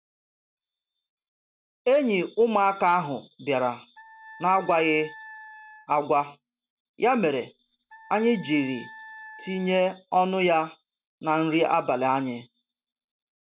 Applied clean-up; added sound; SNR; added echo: none; Wind instrument, woodwind instrument; 19 dB; none.